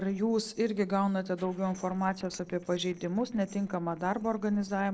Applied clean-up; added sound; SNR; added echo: neural separator model SepFormer DNS4.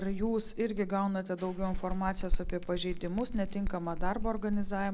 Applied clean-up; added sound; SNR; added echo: none; Bell; 1 dB; none.